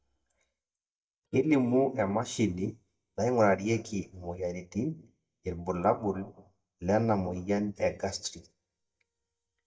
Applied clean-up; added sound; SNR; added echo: neural mask model DeepFilterNet 3.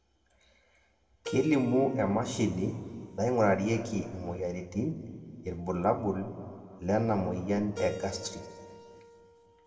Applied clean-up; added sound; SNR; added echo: none; Keyboard (musical); 18 dB; reverberation time 1.6 s.